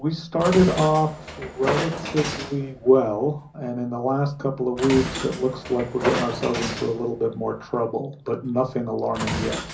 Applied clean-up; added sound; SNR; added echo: none; Train; 8 dB; reverberation time 0.5 s.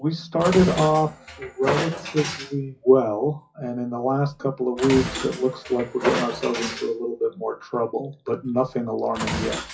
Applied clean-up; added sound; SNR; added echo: classical method WPE with log-MMSE.